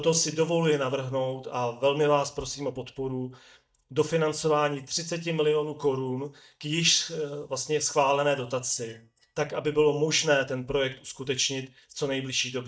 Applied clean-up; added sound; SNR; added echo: neural mask model DeepFilterNet 3.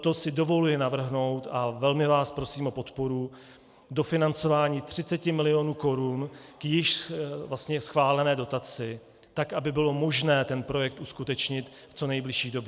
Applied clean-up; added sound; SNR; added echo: none; none; none; none.